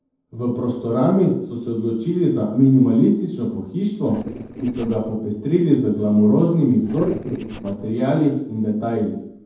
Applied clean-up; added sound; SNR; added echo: neural separator model SepFormer DNS4.